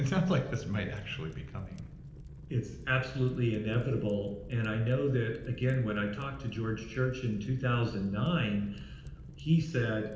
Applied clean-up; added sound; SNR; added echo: none; Fire; 15 dB; reverberation time 0.8 s.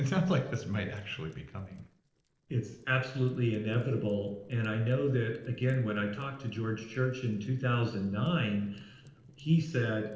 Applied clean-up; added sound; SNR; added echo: neural separator model SepFormer DNS4.